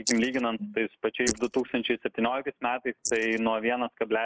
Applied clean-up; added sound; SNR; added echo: neural mask model Resemble Enhance denoiser.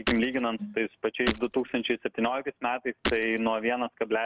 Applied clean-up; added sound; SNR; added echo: none; Shatter; 5 dB; none.